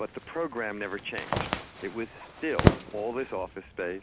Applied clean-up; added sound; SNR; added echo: none; Zipper (clothing); -3 dB; none.